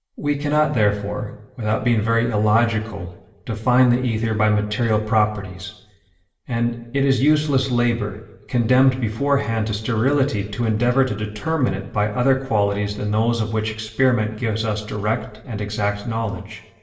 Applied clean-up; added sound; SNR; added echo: none; none; none; reverberation time 0.7 s.